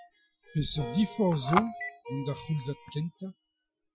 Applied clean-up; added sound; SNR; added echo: classical method Wiener filter.